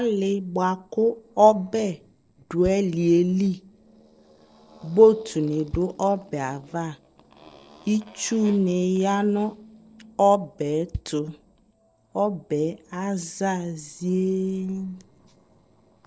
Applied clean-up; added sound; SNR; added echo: neural separator model SepFormer DNS4.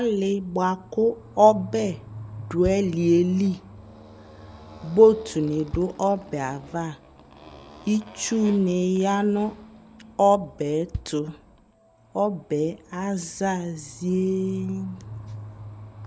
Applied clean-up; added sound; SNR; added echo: none; Bass drum + Motorcycle; 17 dB; none.